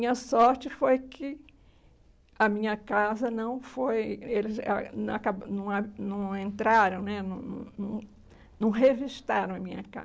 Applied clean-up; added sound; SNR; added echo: none; none; none; none.